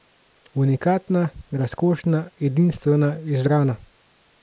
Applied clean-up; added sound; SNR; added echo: none; none; none; none.